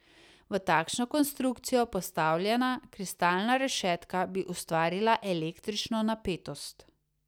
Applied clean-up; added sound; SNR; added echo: none; none; none; none.